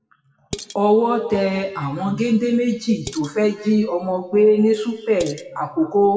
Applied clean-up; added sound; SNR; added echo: classical method WPE with log-MMSE.